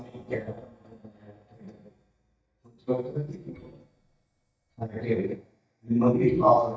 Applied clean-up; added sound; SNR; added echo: neural mask model DeepFilterNet 3.